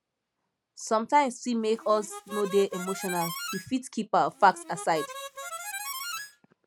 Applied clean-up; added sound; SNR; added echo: none; Harmonica; 10 dB; none.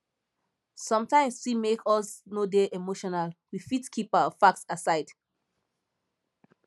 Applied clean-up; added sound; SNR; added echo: none; none; none; none.